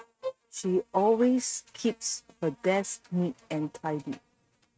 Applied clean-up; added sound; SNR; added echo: neural mask model RNNoise.